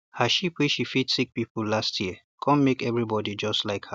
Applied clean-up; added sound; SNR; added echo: none; none; none; none.